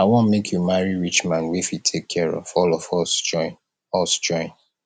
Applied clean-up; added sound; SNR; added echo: none; none; none; none.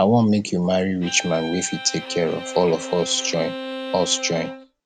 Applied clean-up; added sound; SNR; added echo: none; Bowed string instrument; 11 dB; none.